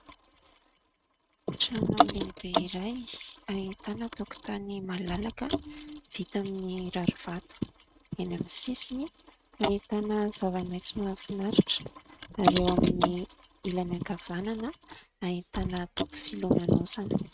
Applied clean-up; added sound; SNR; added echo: neural mask model RNNoise.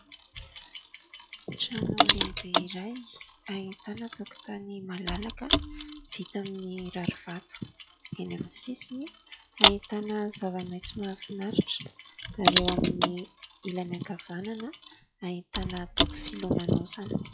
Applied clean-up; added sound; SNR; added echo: classical method log-MMSE.